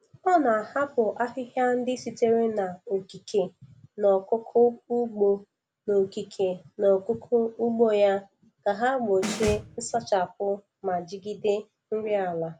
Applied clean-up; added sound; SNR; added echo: none; Snare drum; 8 dB; none.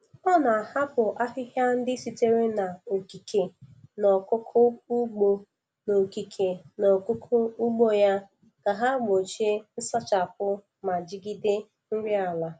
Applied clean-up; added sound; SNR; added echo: none; none; none; none.